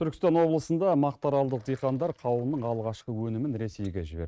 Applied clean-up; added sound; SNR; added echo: neural mask model RNNoise.